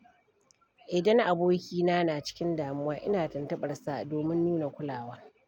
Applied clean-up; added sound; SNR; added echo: none; none; none; none.